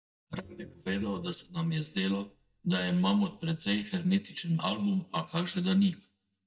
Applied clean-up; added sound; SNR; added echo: neural mask model DeepFilterNet 3.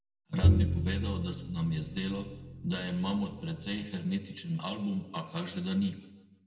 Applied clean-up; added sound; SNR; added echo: none; Bowed string instrument; -3 dB; reverberation time 0.9 s.